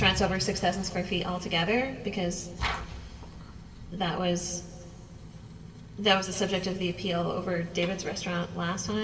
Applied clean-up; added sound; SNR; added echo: none; Motorcycle; 19 dB; reverberation time 2.8 s.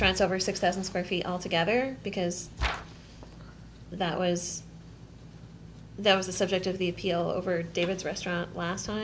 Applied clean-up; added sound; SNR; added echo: none; none; none; none.